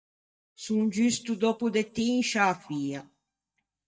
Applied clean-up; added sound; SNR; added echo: neural mask model DeepFilterNet 3.